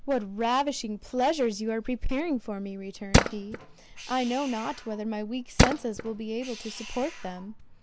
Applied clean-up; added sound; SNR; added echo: none; Tools; -1 dB; none.